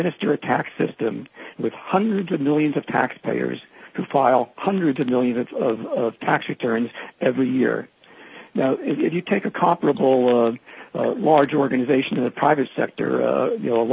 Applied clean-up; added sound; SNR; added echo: none; none; none; none.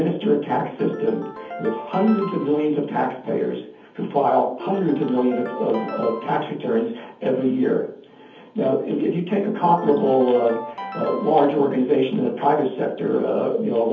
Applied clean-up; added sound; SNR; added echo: none; Ringtone; 13 dB; reverberation time 0.7 s.